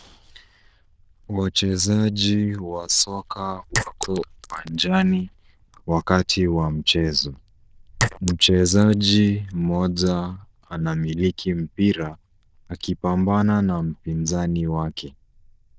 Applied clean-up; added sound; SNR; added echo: neural diffusion model UNIVERSE++.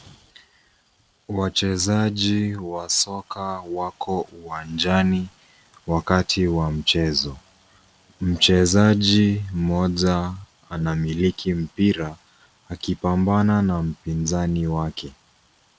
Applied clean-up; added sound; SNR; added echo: none; none; none; none.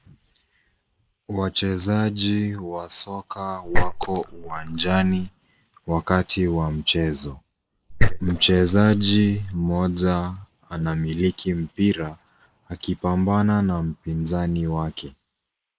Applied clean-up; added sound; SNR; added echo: neural mask model Resemble Enhance denoiser.